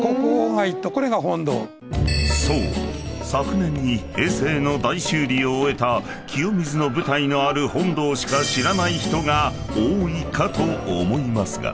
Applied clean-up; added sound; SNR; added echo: none; Guitar; 11 dB; none.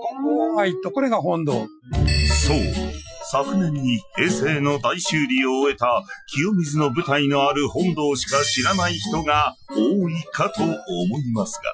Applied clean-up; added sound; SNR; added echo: classical method Wiener filter.